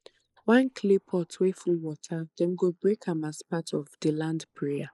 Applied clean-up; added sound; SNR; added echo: neural mask model Resemble Enhance denoiser.